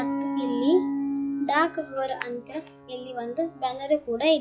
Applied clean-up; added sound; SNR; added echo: classical method log-MMSE.